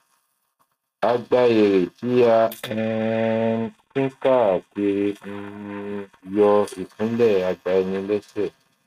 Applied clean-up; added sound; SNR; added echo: neural mask model RNNoise.